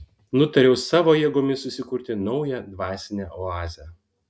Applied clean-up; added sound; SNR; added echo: none; none; none; none.